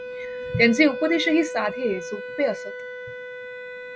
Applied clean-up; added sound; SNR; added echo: none; Wind instrument, woodwind instrument; 9 dB; none.